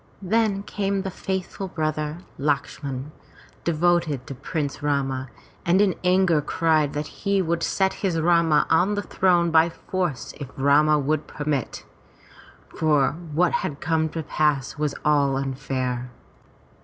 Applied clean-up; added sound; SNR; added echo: none; none; none; none.